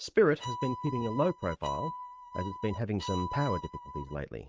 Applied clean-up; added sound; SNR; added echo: neural mask model RNNoise.